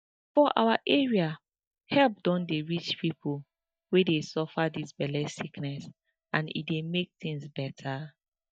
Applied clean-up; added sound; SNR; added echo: neural mask model DeepFilterNet 3.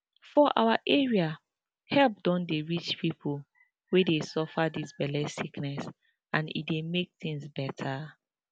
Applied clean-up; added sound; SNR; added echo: none; none; none; none.